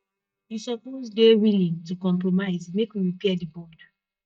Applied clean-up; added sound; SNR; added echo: neural mask model DeepFilterNet 3.